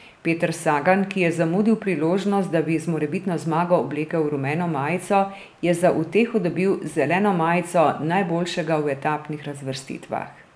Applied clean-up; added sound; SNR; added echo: none; none; none; none.